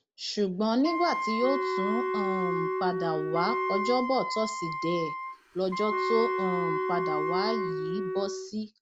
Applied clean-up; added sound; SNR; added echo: none; Wind instrument, woodwind instrument + Wind instrument, woodwind instrument; 0 dB; none.